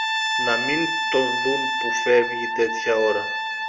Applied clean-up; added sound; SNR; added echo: none; Brass instrument; 0 dB; reverberation time 0.7 s.